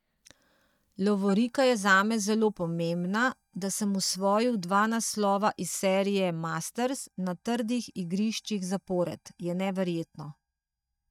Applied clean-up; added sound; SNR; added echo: neural mask model DeepFilterNet 3.